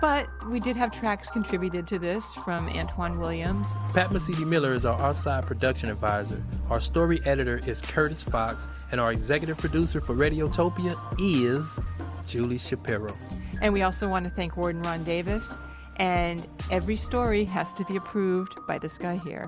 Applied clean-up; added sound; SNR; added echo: none; none; none; none.